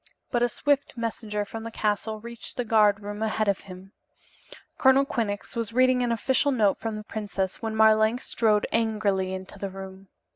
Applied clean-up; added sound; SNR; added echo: none; none; none; none.